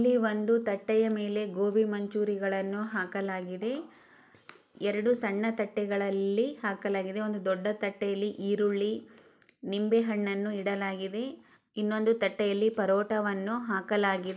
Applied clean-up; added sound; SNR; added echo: none; none; none; none.